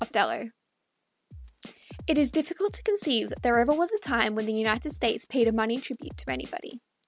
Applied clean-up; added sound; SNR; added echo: none; Drum kit; 18 dB; none.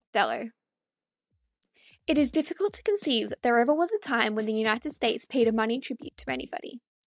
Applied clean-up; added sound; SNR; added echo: neural mask model DeepFilterNet 3.